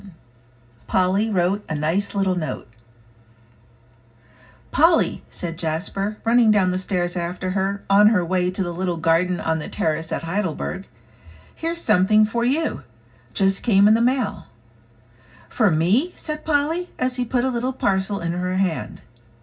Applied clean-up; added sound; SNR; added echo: none; none; none; reverberation time 0.4 s.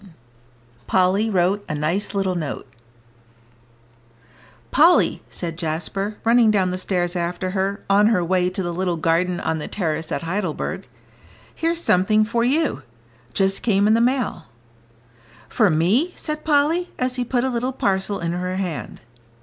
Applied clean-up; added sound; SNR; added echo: none; none; none; none.